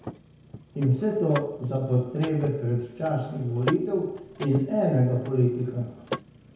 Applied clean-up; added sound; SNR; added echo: none; Mechanisms / Car; 13 dB; reverberation time 1.0 s.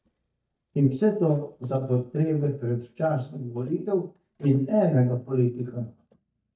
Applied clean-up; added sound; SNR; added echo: neural mask model DeepFilterNet 3.